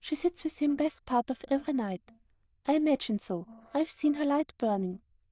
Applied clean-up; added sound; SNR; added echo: neural diffusion model UNIVERSE++.